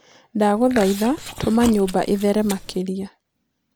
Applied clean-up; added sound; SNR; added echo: none; Chewing, mastication; 13 dB; none.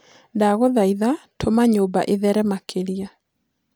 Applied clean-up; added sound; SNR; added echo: none; none; none; none.